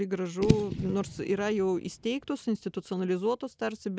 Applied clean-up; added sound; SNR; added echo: none; Fireworks / Boom; 6 dB; none.